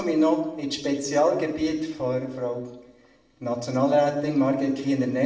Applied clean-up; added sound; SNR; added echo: none; none; none; reverberation time 0.7 s.